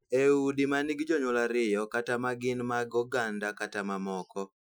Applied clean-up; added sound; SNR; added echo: classical method Wiener filter.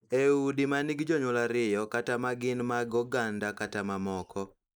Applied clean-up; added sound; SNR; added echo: neural mask model Resemble Enhance denoiser.